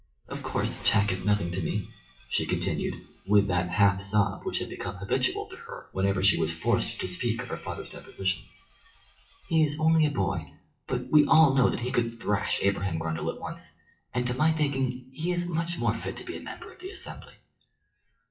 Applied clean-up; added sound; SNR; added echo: classical method WPE with log-MMSE.